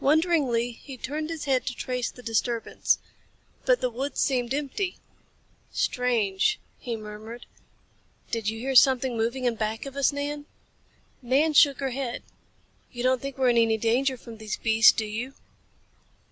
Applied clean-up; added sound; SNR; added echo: none; none; none; none.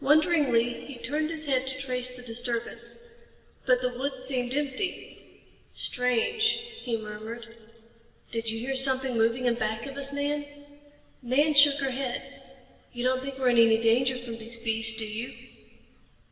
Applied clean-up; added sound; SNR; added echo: none; none; none; reverberation time 1.8 s.